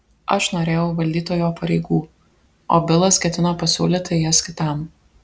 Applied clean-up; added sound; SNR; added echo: none; none; none; none.